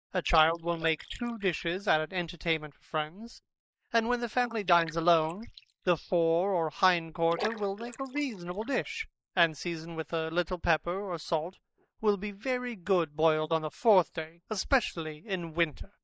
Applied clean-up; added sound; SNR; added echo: neural mask model Resemble Enhance denoiser.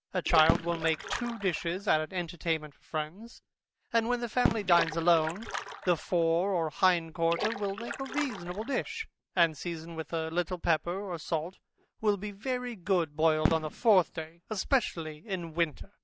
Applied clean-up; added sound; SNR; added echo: none; Splash, splatter + Fireworks; 7 dB; none.